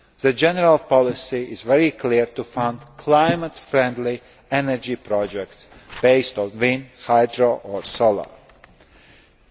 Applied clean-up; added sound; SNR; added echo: none; none; none; none.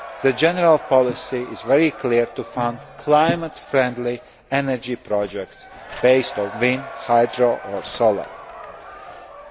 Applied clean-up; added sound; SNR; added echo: none; Crowd / Cheering; 17 dB; none.